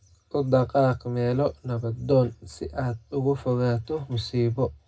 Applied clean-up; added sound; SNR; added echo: none; none; none; reverberation time 0.2 s.